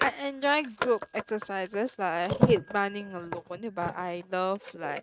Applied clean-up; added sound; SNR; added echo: neural mask model RNNoise.